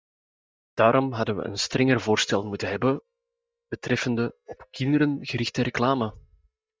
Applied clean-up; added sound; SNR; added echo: neural mask model DeepFilterNet 3.